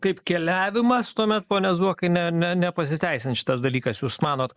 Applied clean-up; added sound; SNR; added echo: neural mask model Resemble Enhance denoiser.